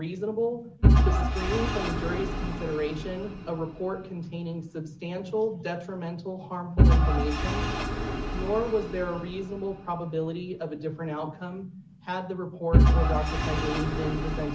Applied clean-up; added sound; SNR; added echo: none; Engine / Vehicle; -5 dB; none.